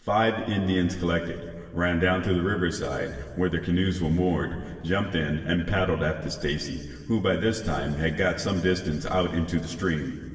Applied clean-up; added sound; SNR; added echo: none; none; none; reverberation time 1.9 s.